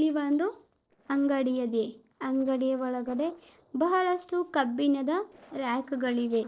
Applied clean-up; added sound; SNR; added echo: neural separator model SepFormer DNS4.